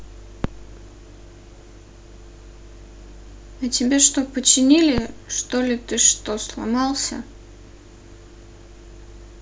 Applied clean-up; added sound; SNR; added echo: none; Fireworks; 15 dB; none.